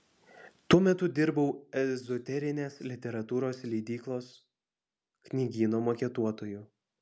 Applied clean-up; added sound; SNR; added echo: none; none; none; none.